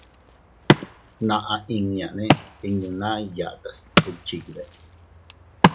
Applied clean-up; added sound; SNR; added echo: none; Wood; -4 dB; none.